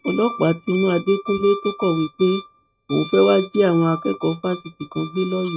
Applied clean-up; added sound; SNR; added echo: neural mask model RNNoise.